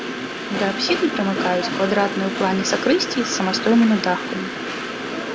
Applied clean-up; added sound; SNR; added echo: none; Train; 5 dB; none.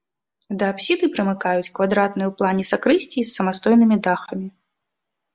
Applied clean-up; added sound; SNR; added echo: none; none; none; none.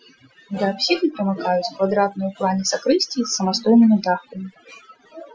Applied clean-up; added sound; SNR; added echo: classical method Wiener filter.